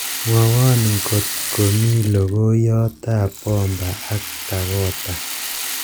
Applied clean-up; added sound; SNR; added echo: none; Rattle (instrument); 8 dB; none.